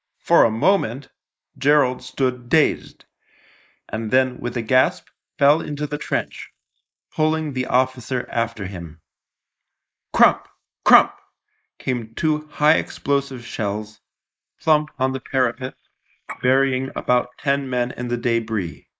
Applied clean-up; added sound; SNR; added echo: neural mask model Resemble Enhance denoiser.